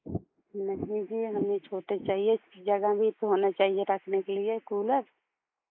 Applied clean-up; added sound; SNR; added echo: neural mask model Resemble Enhance denoiser.